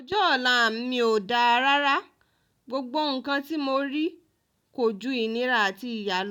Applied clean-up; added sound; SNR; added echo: none; none; none; none.